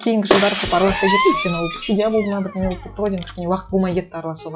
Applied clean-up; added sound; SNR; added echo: classical method log-MMSE.